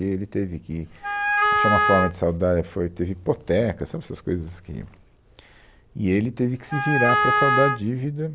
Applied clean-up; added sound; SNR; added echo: none; Wind instrument, woodwind instrument; -3 dB; none.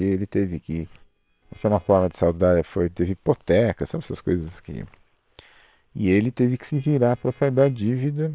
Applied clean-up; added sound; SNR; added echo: neural separator model SepFormer WHAM!.